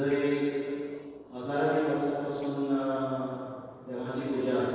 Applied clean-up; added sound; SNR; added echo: neural separator model SepFormer DNS4.